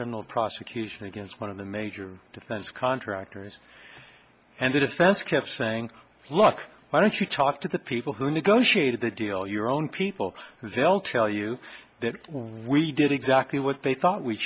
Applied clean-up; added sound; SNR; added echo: none; none; none; none.